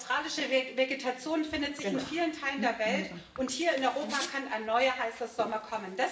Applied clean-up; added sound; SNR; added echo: none; Bicycle; 11 dB; reverberation time 1.0 s.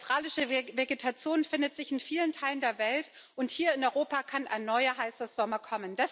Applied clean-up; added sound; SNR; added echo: none; none; none; none.